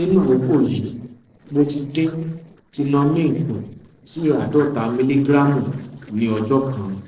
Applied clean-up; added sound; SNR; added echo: neural separator model SepFormer DNS4.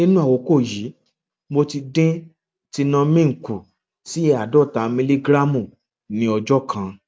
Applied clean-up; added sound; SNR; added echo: none; none; none; none.